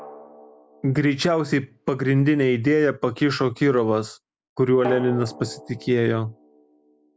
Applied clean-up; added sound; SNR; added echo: none; Drum; 18 dB; none.